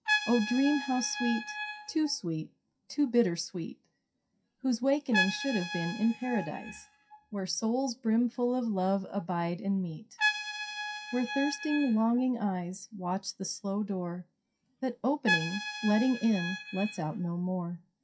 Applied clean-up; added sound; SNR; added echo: classical method WPE with log-MMSE.